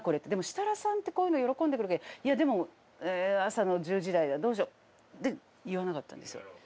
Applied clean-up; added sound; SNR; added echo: none; none; none; none.